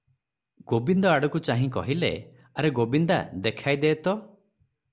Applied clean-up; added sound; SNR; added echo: none; none; none; none.